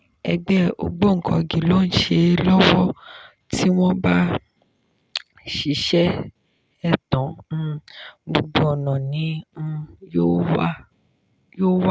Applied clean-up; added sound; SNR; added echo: none; none; none; none.